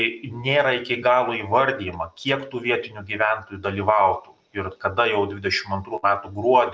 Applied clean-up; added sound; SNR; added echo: none; none; none; none.